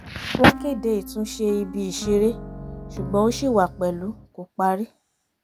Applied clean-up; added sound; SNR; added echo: none; Piano; 12 dB; none.